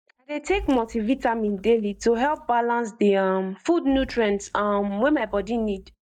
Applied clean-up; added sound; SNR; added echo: neural mask model DeepFilterNet 3.